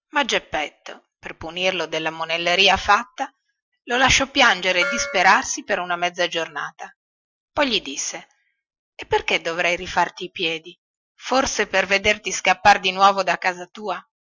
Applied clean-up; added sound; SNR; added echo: classical method Wiener filter.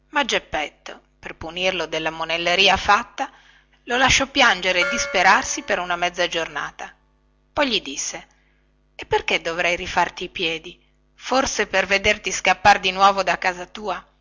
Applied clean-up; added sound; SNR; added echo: none; Gong; 13 dB; none.